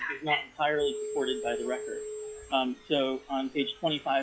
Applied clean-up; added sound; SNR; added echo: classical method log-MMSE.